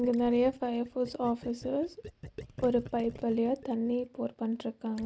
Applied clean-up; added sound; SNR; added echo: none; Gurgling; 18 dB; none.